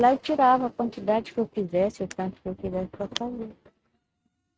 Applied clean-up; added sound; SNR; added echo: neural mask model RNNoise.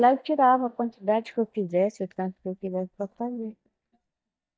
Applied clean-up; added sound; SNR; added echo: neural mask model DeepFilterNet 3.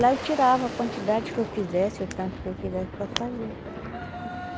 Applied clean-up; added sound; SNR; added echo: none; Boom; 9 dB; none.